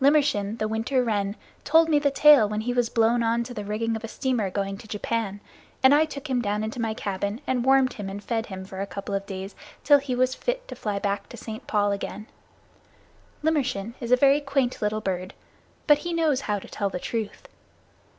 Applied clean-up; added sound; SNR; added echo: none; none; none; none.